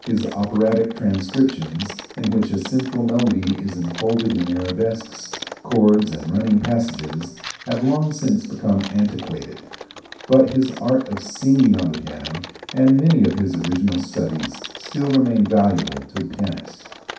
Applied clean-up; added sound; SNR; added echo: none; Typing; 16 dB; reverberation time 0.6 s.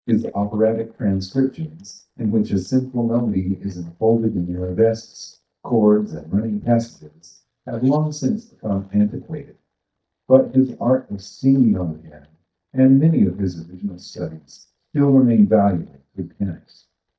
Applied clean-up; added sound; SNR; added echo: neural mask model DeepFilterNet 3.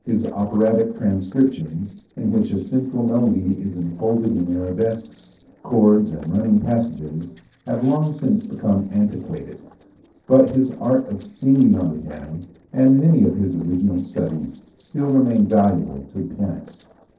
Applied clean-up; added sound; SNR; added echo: neural separator model SepFormer DNS4.